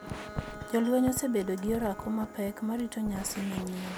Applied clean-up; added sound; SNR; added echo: none; Door + Bowed string instrument; 15 dB; none.